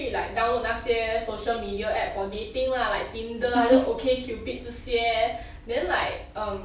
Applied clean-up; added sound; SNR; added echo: none; none; none; none.